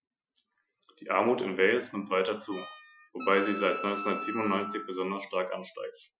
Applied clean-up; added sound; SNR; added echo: classical method Wiener filter.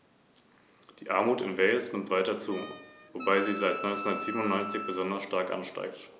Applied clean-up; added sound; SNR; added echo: none; Wind instrument, woodwind instrument; 8 dB; none.